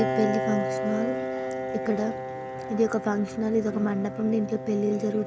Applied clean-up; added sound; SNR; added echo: none; Piano; 4 dB; none.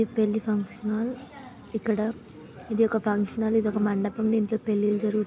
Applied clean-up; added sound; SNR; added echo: none; none; none; none.